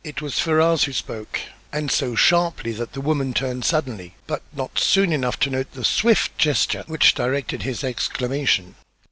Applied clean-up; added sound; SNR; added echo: none; none; none; none.